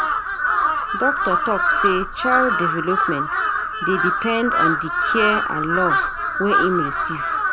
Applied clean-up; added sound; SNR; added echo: none; Crow; -4 dB; none.